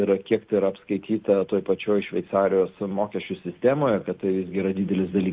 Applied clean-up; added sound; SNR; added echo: none; none; none; none.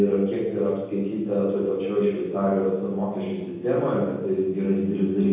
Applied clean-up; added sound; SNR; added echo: none; none; none; reverberation time 1.3 s.